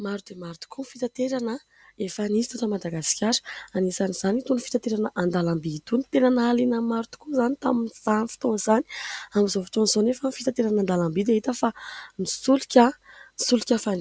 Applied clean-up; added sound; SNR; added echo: none; none; none; none.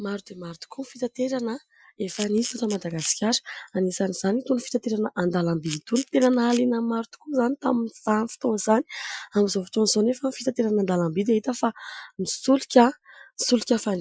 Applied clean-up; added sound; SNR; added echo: classical method Wiener filter.